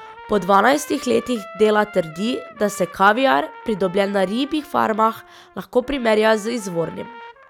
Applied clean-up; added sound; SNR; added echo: none; Trumpet; 20 dB; none.